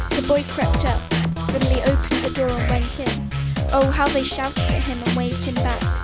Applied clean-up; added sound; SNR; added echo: none; Drum kit; -2 dB; none.